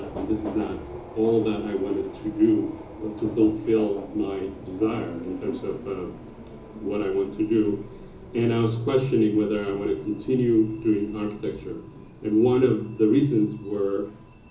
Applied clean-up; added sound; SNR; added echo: none; Subway, metro, underground; 16 dB; reverberation time 0.7 s.